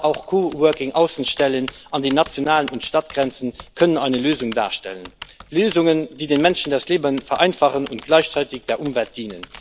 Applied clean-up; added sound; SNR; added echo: none; Typing; 20 dB; none.